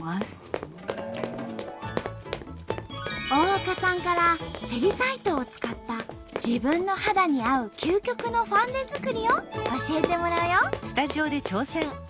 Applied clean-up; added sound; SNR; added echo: none; Run; 10 dB; none.